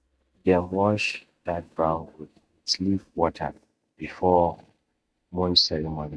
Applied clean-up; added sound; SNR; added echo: neural mask model DeepFilterNet 3.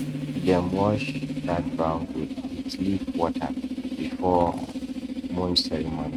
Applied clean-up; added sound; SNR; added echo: neural mask model RNNoise.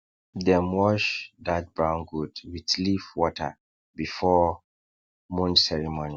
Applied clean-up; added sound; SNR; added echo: none; none; none; none.